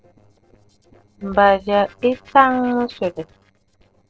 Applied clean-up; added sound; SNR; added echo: neural separator model SepFormer DNS4.